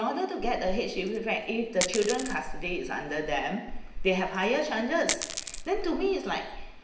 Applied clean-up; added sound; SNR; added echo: none; Coin (dropping); 7 dB; reverberation time 0.8 s.